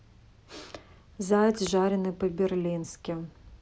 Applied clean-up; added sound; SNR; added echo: none; none; none; none.